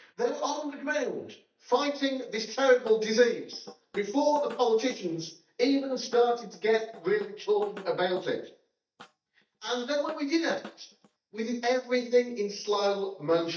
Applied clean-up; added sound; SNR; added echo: neural mask model DeepFilterNet 3.